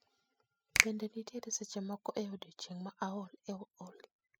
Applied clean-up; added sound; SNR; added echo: classical method spectral subtraction.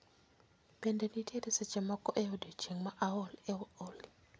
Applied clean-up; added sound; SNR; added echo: none; none; none; none.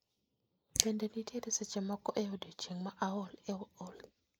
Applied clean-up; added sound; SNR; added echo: neural mask model Resemble Enhance denoiser.